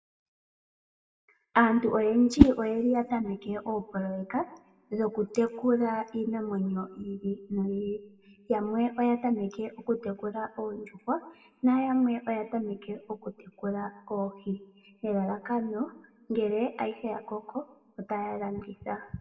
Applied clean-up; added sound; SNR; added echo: none; Whoosh, swoosh, swish; -2 dB; reverberation time 1.1 s.